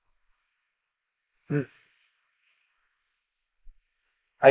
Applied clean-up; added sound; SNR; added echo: neural mask model Resemble Enhance denoiser.